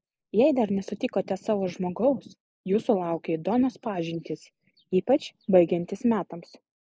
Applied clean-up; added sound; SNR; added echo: neural mask model Resemble Enhance denoiser.